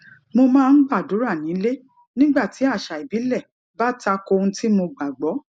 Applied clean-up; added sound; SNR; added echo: none; none; none; none.